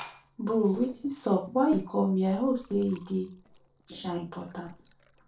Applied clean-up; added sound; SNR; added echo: neural separator model SepFormer DNS4.